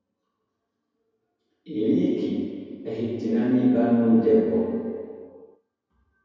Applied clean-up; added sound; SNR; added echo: none; none; none; reverberation time 2.2 s.